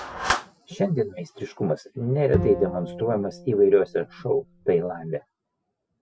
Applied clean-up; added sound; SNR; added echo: none; Bowed string instrument + Clapping; 9 dB; none.